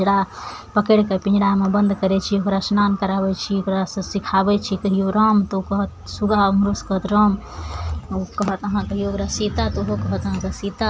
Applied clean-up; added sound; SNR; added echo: none; none; none; none.